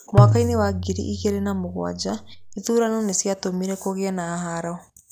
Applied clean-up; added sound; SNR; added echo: none; Tabla; -2 dB; none.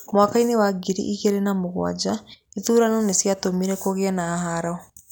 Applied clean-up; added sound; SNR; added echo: none; none; none; none.